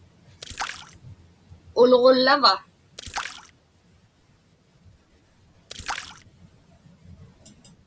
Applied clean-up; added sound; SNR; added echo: none; Splash, splatter; 14 dB; none.